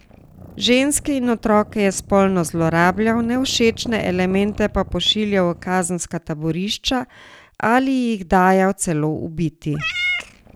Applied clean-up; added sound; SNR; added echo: none; Meow / Purr; 15 dB; none.